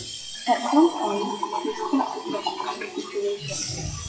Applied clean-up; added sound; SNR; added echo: classical method WPE with log-MMSE.